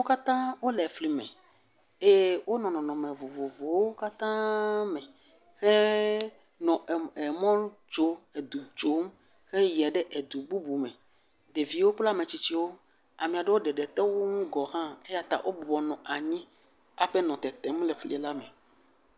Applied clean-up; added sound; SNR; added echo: none; none; none; none.